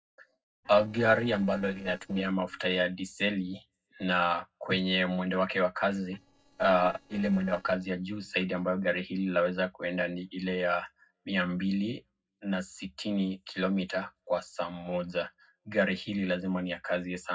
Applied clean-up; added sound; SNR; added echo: neural separator model SepFormer DNS4.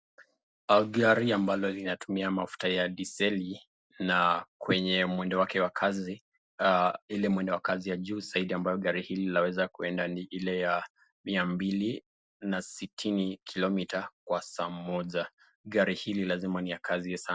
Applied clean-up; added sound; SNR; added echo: none; none; none; none.